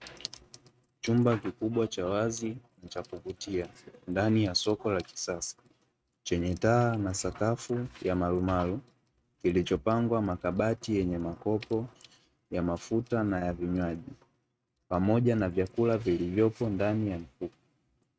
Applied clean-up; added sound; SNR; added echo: neural mask model RNNoise.